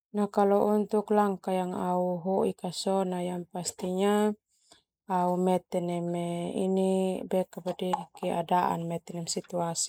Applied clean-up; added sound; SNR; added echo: neural mask model Resemble Enhance denoiser.